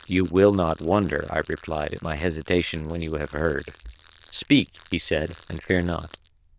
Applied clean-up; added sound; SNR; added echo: neural diffusion model UNIVERSE++.